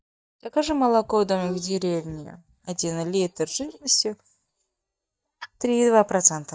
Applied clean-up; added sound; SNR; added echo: neural mask model DeepFilterNet 3.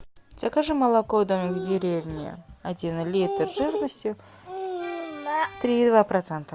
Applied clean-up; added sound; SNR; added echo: none; Accordion; 16 dB; none.